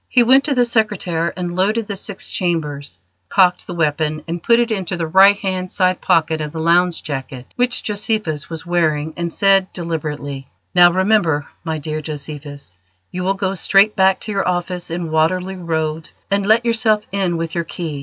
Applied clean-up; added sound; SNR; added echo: none; none; none; none.